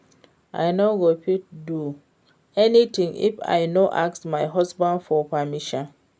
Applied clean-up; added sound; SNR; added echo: none; none; none; none.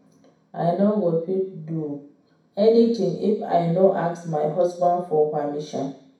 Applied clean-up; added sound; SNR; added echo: none; none; none; reverberation time 0.6 s.